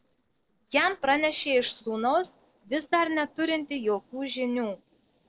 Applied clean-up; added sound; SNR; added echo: neural separator model SepFormer DNS4.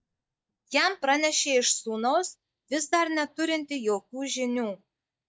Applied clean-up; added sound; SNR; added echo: neural mask model DeepFilterNet 3.